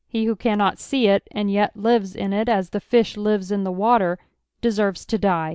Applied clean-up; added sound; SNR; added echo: none; none; none; none.